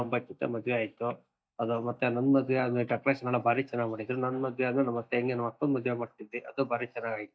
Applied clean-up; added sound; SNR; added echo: neural mask model DeepFilterNet 3.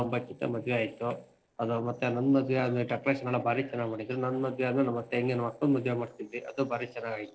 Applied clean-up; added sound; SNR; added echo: neural separator model SepFormer DNS4.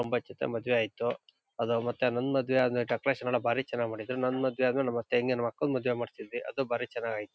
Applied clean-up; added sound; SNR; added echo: none; none; none; none.